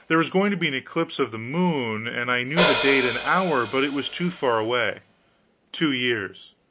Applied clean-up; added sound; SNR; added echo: none; Hi-hat; 3 dB; none.